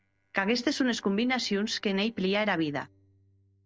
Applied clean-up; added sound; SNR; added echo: neural separator model SepFormer DNS4.